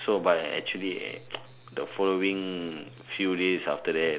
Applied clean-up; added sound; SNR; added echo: none; none; none; none.